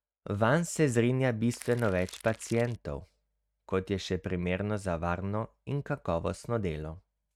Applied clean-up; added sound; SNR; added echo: neural mask model RNNoise.